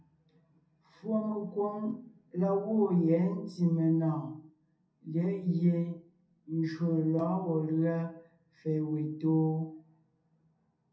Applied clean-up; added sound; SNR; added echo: none; none; none; reverberation time 0.3 s.